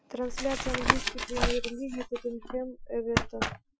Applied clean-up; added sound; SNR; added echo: classical method Wiener filter.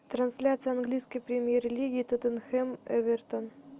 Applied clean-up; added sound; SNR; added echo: none; none; none; none.